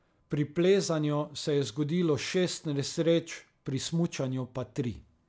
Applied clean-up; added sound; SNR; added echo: none; none; none; none.